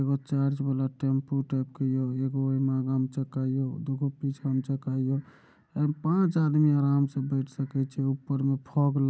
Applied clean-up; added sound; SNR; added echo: none; none; none; none.